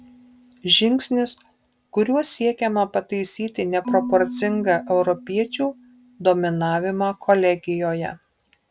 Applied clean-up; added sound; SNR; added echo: none; Marimba, xylophone / Wood; 15 dB; none.